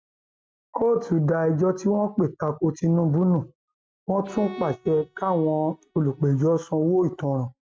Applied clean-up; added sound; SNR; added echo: neural mask model RNNoise.